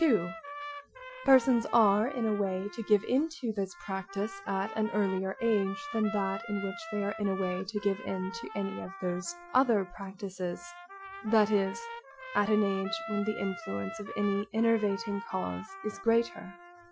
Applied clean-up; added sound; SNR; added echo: classical method Wiener filter.